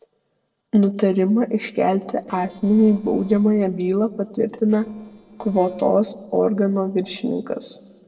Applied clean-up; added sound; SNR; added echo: neural separator model SepFormer DNS4.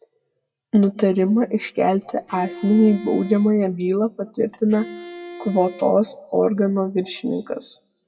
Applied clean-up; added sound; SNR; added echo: classical method WPE with log-MMSE.